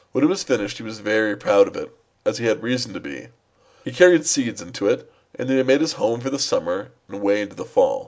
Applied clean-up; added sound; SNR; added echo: none; none; none; none.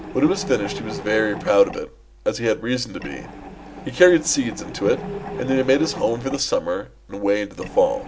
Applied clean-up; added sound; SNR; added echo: none; Mechanisms; 12 dB; none.